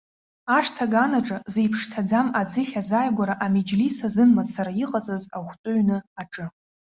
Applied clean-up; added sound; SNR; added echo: none; none; none; none.